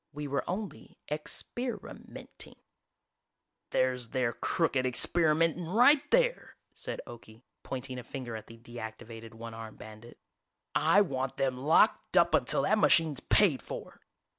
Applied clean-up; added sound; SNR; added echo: none; none; none; none.